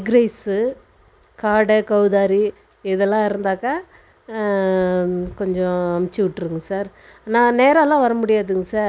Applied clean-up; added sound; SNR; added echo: none; none; none; none.